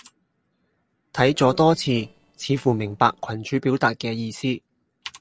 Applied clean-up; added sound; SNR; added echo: neural separator model SepFormer DNS4.